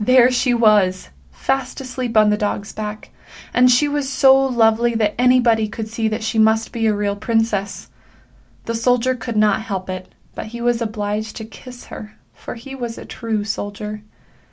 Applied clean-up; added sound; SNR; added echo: none; none; none; none.